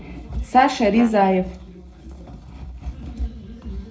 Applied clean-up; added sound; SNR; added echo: neural separator model SepFormer DNS4.